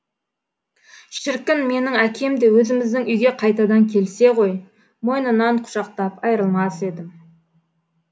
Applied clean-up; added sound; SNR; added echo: none; none; none; none.